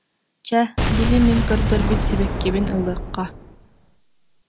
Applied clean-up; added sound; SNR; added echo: none; Boom; -1 dB; none.